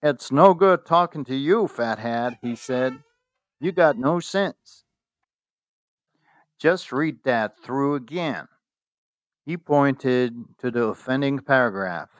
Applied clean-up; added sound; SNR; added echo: neural mask model RNNoise.